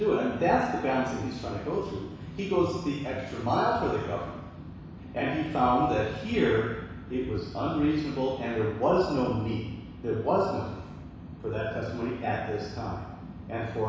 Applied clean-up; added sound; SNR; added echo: none; none; none; reverberation time 1.1 s.